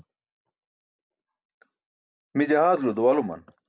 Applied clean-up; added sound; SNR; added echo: none; none; none; none.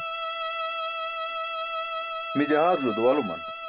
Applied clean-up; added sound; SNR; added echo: none; Bowed string instrument; 3 dB; none.